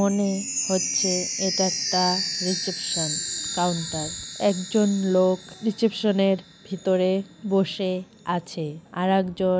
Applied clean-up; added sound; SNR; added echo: none; Chime; 7 dB; none.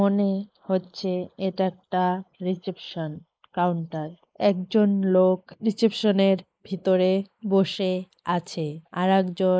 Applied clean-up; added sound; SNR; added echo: neural mask model Resemble Enhance denoiser.